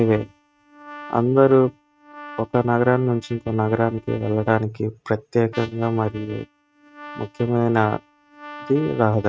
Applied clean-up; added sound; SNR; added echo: neural mask model RNNoise.